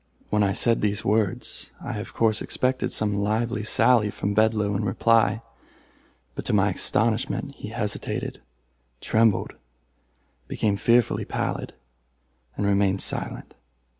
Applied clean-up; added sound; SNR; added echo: none; none; none; none.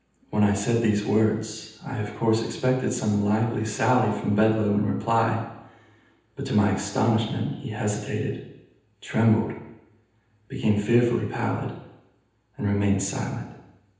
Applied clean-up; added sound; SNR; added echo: none; none; none; reverberation time 0.9 s.